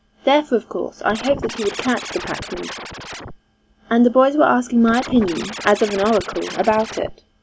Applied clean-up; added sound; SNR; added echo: none; Scratching (performance technique); 12 dB; none.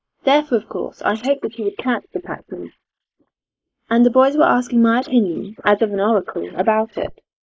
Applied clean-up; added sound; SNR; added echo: neural mask model Resemble Enhance denoiser.